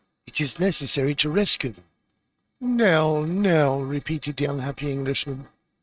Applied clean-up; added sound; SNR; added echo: neural mask model RNNoise.